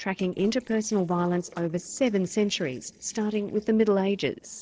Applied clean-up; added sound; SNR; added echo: neural separator model SepFormer DNS4.